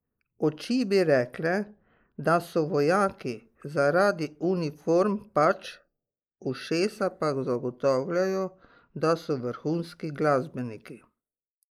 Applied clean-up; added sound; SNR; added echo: neural mask model Resemble Enhance denoiser.